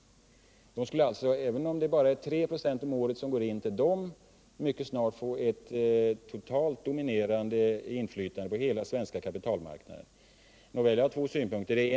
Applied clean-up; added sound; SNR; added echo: none; none; none; none.